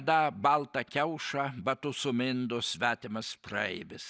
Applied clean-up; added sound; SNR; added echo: none; none; none; none.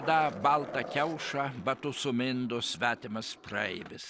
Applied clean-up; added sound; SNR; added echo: none; Skateboard; 14 dB; none.